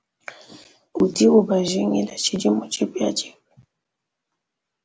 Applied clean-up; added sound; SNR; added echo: none; none; none; none.